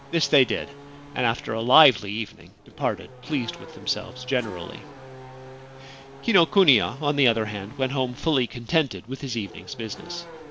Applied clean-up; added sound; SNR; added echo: none; Race car, auto racing / Accelerating, revving, vroom; 18 dB; none.